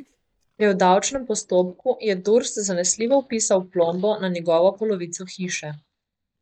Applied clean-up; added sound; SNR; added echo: neural mask model DeepFilterNet 3.